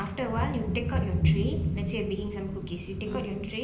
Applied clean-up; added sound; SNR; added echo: none; Thunder; -3 dB; reverberation time 0.8 s.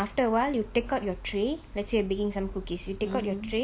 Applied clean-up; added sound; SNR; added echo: none; none; none; none.